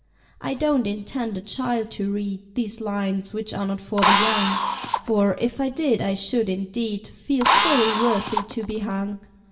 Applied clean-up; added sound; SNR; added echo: none; Drill; -1 dB; reverberation time 0.7 s.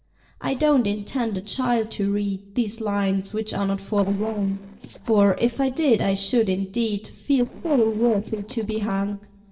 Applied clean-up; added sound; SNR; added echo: neural separator model SepFormer DNS4.